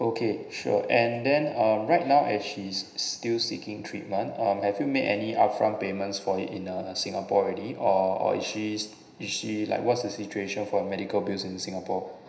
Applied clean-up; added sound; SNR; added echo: none; none; none; reverberation time 0.9 s.